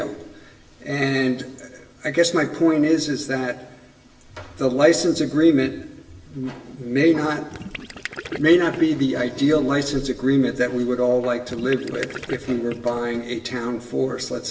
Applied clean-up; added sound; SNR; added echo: none; Gurgling; 14 dB; reverberation time 0.9 s.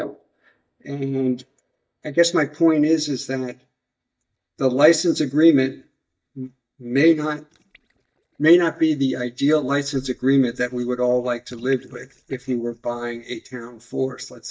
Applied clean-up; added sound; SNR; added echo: neural mask model DeepFilterNet 3.